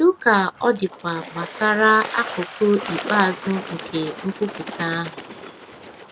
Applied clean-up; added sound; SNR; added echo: none; Water / Bird; 12 dB; none.